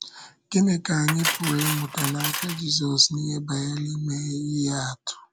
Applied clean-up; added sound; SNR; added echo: none; Cutlery, silverware; 6 dB; none.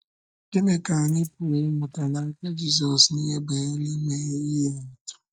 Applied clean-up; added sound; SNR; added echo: neural mask model DeepFilterNet 3.